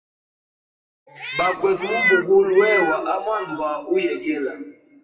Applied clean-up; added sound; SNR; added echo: classical method WPE with log-MMSE.